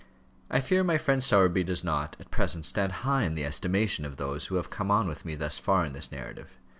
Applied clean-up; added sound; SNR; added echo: none; none; none; none.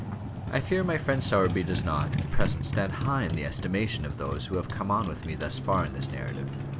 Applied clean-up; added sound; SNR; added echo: none; Motorcycle; 4 dB; none.